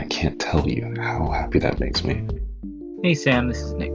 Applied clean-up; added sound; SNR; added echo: none; none; none; none.